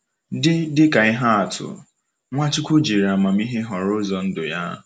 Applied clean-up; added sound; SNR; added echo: none; none; none; none.